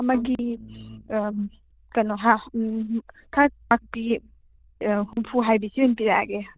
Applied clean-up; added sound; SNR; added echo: neural diffusion model UNIVERSE++.